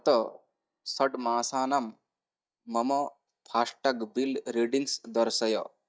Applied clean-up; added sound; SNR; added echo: neural mask model DeepFilterNet 3.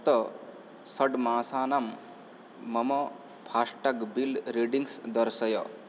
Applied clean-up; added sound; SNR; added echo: none; none; none; none.